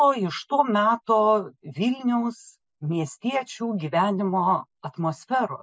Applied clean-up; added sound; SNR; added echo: none; none; none; none.